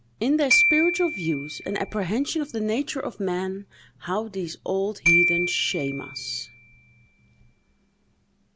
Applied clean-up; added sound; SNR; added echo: none; Glockenspiel; 1 dB; none.